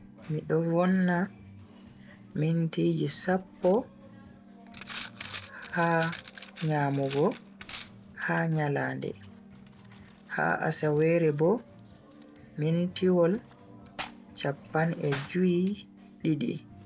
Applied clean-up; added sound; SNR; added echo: none; Coin (dropping); 17 dB; none.